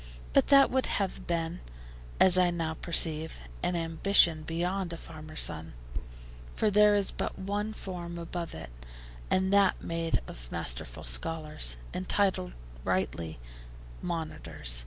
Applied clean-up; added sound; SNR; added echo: none; none; none; none.